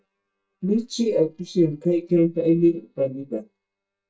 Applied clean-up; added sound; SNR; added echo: neural mask model DeepFilterNet 3.